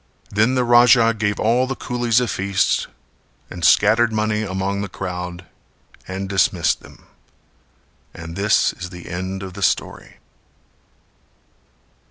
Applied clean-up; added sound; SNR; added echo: none; none; none; none.